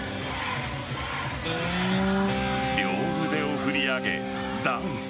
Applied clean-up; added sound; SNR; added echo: none; Guitar; 0 dB; none.